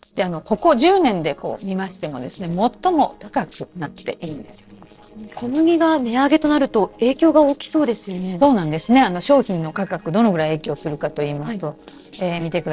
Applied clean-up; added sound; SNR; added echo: neural separator model SepFormer DNS4.